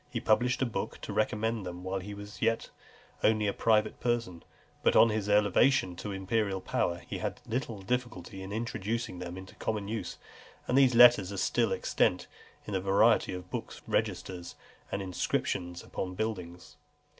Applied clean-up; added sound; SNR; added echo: none; none; none; none.